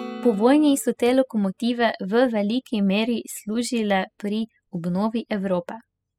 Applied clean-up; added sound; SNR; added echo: classical method spectral subtraction.